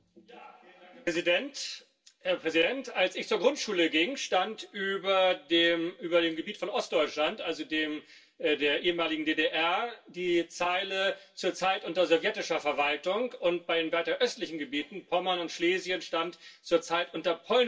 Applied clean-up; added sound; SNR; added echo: none; none; none; reverberation time 0.2 s.